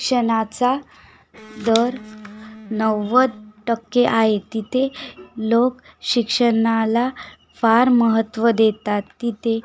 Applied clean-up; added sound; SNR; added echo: none; Electric guitar; 19 dB; none.